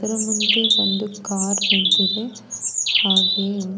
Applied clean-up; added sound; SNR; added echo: none; Bird; -5 dB; none.